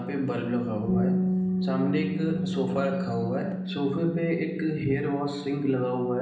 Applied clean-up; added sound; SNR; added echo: none; Bass guitar; 2 dB; reverberation time 0.8 s.